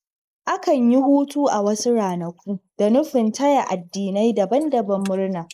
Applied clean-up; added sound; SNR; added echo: neural mask model Resemble Enhance denoiser.